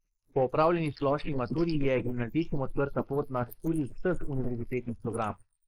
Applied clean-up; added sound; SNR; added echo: neural mask model Resemble Enhance denoiser.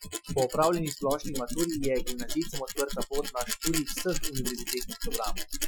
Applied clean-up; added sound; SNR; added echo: classical method Wiener filter.